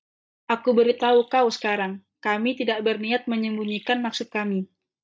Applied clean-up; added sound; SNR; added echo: neural mask model DeepFilterNet 3.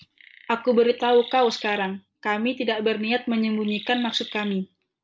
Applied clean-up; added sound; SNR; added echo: none; Chirp, tweet; 17 dB; none.